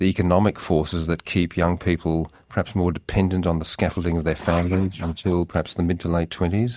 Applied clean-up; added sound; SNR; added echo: neural mask model DeepFilterNet 3.